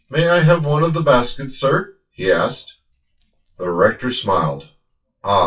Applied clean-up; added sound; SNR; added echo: classical method WPE with log-MMSE.